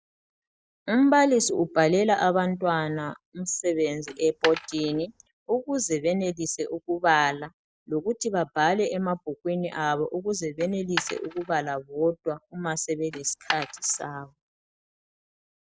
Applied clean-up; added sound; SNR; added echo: none; Coin (dropping); 10 dB; none.